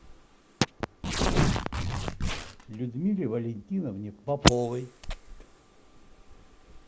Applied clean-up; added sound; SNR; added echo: none; Tearing; 2 dB; none.